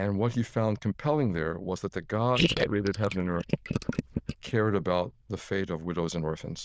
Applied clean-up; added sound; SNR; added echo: neural diffusion model UNIVERSE++.